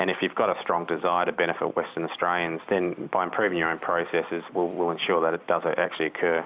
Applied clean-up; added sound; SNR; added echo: none; none; none; none.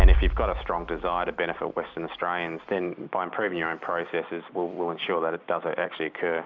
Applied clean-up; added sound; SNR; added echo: none; Bass drum; -1 dB; none.